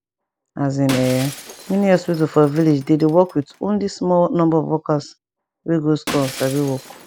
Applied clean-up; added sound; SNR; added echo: none; Shatter; 17 dB; none.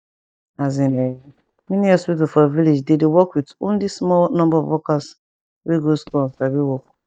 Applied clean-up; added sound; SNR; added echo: neural mask model DeepFilterNet 3.